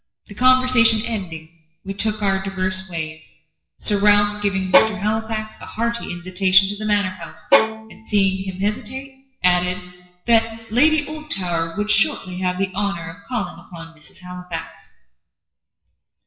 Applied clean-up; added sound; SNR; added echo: classical method WPE with log-MMSE.